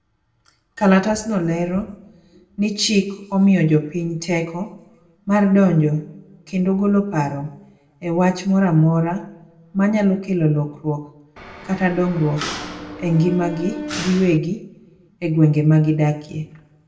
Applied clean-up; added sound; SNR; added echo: none; Mechanisms; 11 dB; reverberation time 0.5 s.